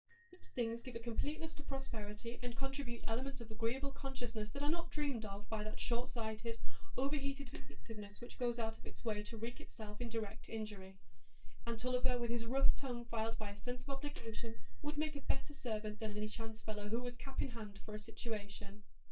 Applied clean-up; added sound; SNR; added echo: neural mask model DeepFilterNet 3.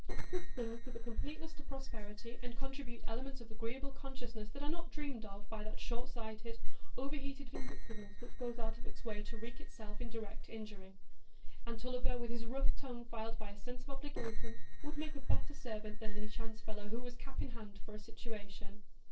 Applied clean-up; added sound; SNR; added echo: neural separator model SepFormer DNS4.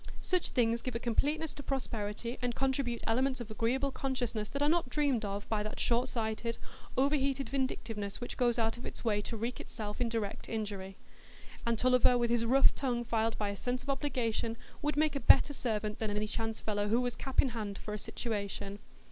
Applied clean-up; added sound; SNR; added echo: none; none; none; none.